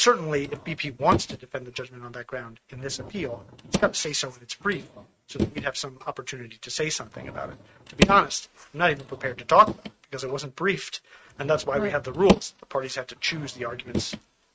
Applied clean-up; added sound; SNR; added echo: neural mask model RNNoise.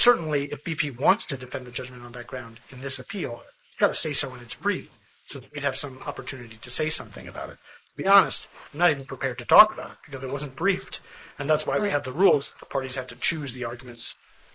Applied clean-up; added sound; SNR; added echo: neural mask model Resemble Enhance denoiser.